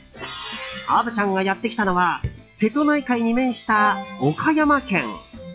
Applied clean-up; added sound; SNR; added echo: classical method log-MMSE.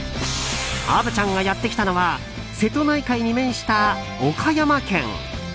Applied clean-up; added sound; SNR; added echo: none; none; none; none.